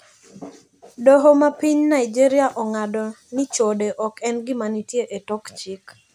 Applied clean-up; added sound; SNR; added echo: none; none; none; none.